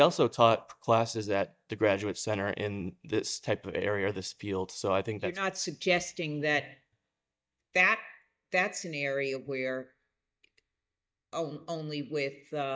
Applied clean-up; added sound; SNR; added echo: neural mask model DeepFilterNet 3.